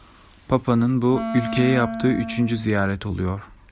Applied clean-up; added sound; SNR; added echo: none; Wind instrument, woodwind instrument; 8 dB; none.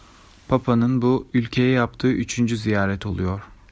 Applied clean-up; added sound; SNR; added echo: none; none; none; none.